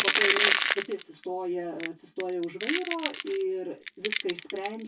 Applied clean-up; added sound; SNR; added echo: none; Crushing; -4 dB; reverberation time 0.1 s.